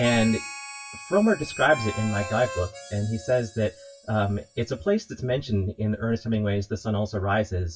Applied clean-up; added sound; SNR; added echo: classical method WPE with log-MMSE.